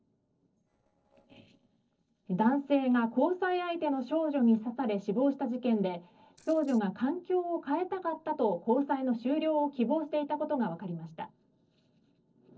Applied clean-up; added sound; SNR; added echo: neural separator model SepFormer DNS4.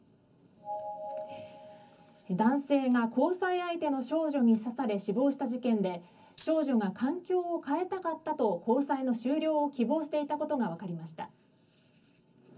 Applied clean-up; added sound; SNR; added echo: none; Rattle (instrument); 4 dB; reverberation time 0.4 s.